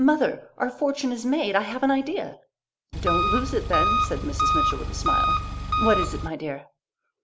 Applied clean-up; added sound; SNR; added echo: none; Engine; -3 dB; none.